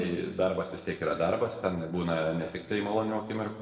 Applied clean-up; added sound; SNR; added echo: neural separator model SepFormer DNS4.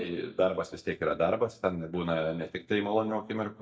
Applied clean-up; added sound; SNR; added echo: neural mask model DeepFilterNet 3.